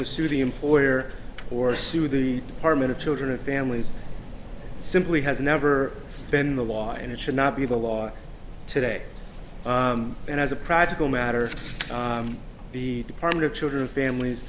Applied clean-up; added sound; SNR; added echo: none; Rain; 10 dB; none.